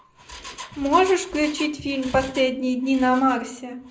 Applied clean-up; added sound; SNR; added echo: none; Engine; 19 dB; reverberation time 0.4 s.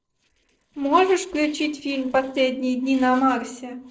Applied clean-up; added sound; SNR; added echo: neural separator model SepFormer DNS4.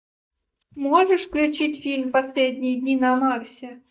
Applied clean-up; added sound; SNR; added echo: neural mask model DeepFilterNet 3.